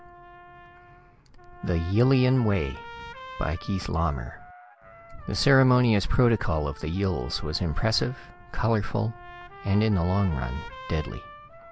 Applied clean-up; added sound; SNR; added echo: none; Trumpet; 19 dB; none.